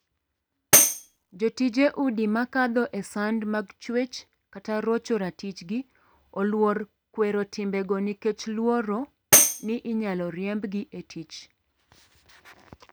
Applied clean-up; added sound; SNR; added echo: none; Tambourine; -5 dB; none.